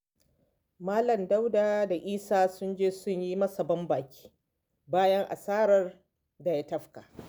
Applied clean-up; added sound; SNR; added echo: none; none; none; none.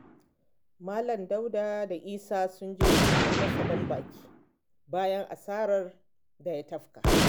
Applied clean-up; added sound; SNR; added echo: none; Gunshot, gunfire; -3 dB; none.